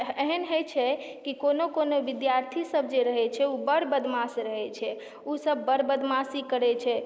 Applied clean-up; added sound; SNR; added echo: neural mask model Resemble Enhance denoiser.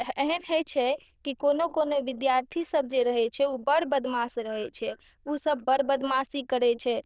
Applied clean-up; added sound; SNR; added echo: neural diffusion model UNIVERSE++.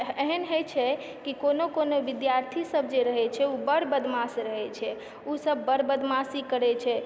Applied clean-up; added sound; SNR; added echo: none; none; none; none.